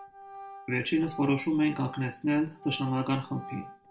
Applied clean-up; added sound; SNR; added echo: none; Organ; 16 dB; reverberation time 0.3 s.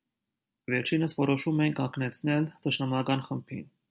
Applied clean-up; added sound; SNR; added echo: none; none; none; none.